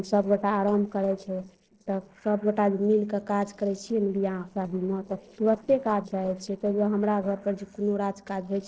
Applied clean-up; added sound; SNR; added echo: neural separator model SepFormer DNS4.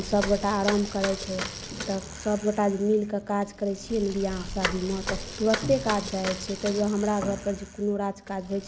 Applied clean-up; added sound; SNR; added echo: none; Bicycle; 9 dB; none.